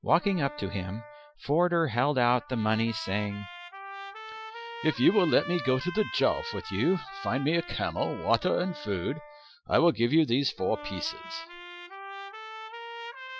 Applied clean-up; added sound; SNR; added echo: classical method Wiener filter.